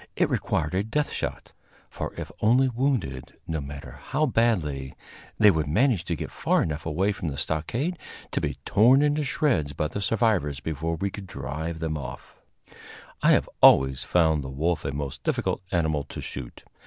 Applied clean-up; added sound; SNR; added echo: none; none; none; none.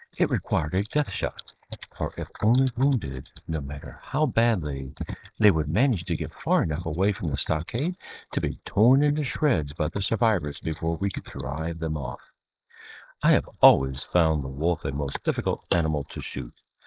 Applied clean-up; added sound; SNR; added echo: neural mask model Resemble Enhance denoiser.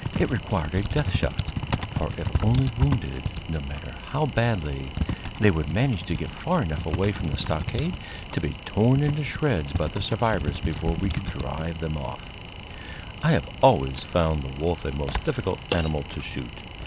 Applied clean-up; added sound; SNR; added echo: none; Typing; 5 dB; none.